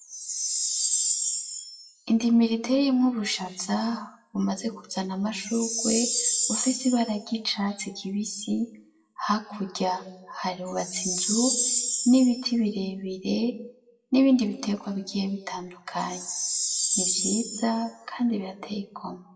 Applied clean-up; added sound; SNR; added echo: classical method WPE with log-MMSE.